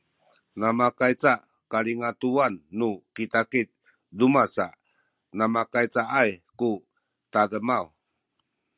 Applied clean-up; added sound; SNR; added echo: none; none; none; none.